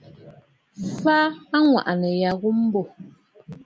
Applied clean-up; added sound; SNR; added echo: none; none; none; none.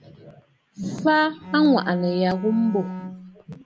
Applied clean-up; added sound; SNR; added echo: none; Bowed string instrument; 10 dB; none.